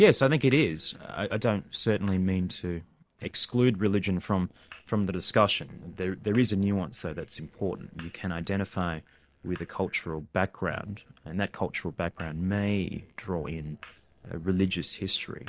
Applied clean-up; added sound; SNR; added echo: neural separator model SepFormer DNS4.